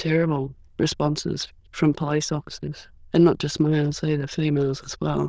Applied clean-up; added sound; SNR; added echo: neural diffusion model UNIVERSE++.